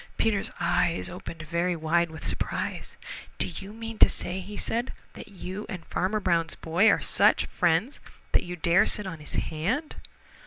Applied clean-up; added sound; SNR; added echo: none; none; none; none.